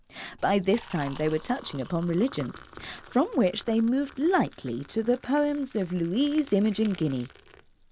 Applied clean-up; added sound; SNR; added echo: none; Liquid; 20 dB; none.